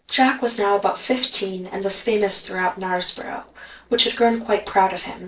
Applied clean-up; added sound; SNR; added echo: neural separator model SepFormer DNS4.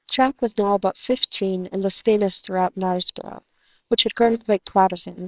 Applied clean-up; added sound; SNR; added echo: neural separator model SepFormer WHAMR!.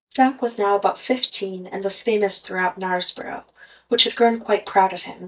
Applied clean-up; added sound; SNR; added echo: neural mask model DeepFilterNet 3.